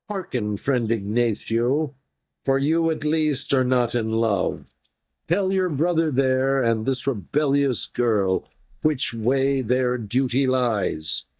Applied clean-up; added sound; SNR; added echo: neural mask model DeepFilterNet 3.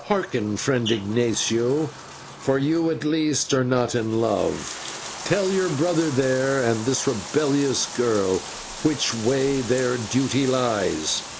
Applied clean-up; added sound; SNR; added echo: none; Bathtub (filling or washing); 13 dB; none.